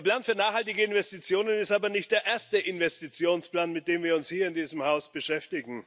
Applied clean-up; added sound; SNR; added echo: none; none; none; none.